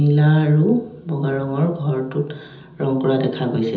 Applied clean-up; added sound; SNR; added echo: none; none; none; reverberation time 1.2 s.